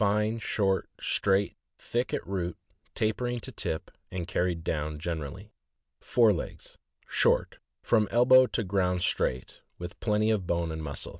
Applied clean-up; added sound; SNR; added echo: none; none; none; none.